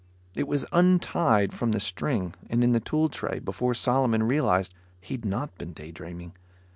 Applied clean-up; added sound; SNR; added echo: none; none; none; none.